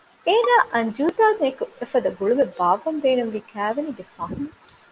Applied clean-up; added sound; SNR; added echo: none; Bowed string instrument; 18 dB; none.